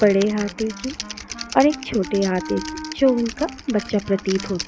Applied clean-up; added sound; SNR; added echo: none; Typing + Wind instrument, woodwind instrument; 12 dB; none.